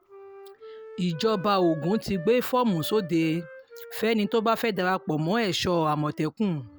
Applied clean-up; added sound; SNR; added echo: none; Wind instrument, woodwind instrument; 19 dB; none.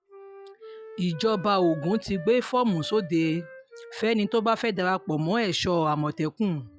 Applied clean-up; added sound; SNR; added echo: classical method log-MMSE.